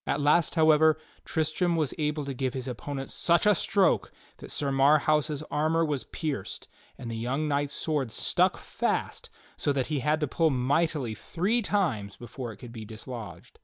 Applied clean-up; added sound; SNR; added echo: none; none; none; none.